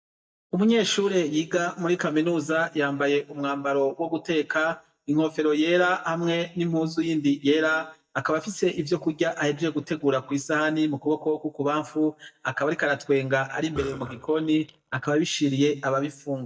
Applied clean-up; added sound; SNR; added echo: neural mask model DeepFilterNet 3.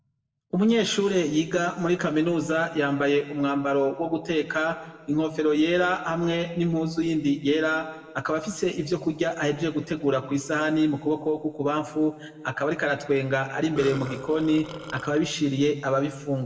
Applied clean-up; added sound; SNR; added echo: neural separator model SepFormer DNS4.